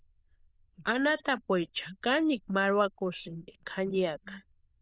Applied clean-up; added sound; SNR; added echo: neural diffusion model UNIVERSE++.